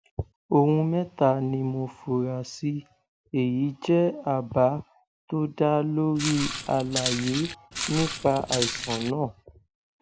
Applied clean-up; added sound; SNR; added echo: none; Walk, footsteps; 3 dB; none.